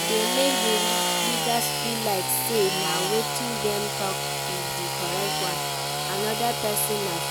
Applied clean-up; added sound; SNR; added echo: none; Sawing / Engine; -3 dB; none.